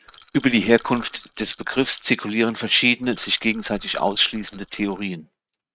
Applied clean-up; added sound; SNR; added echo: neural mask model RNNoise.